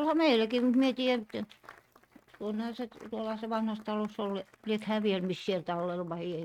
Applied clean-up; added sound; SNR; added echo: neural mask model RNNoise.